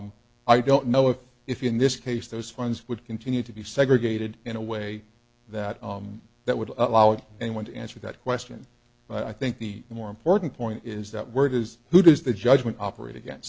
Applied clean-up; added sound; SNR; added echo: none; none; none; none.